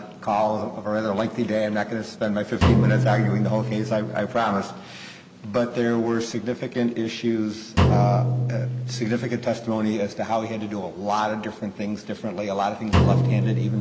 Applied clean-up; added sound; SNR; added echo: none; Drum; 1 dB; none.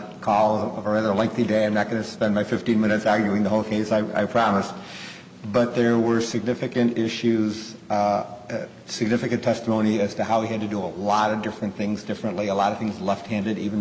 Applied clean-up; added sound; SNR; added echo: none; none; none; none.